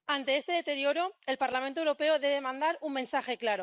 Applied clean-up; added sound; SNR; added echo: neural mask model Resemble Enhance denoiser.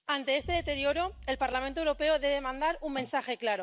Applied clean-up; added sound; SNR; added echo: none; Explosion; 16 dB; none.